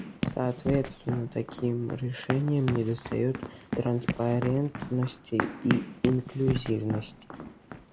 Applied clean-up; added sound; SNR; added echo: none; Run; 6 dB; none.